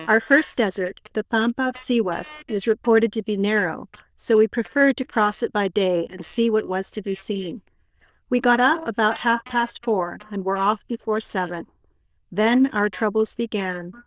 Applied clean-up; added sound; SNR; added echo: neural diffusion model UNIVERSE++.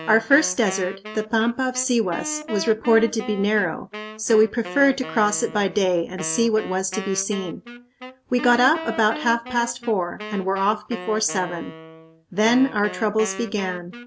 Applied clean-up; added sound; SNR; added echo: none; Wind instrument, woodwind instrument; 14 dB; none.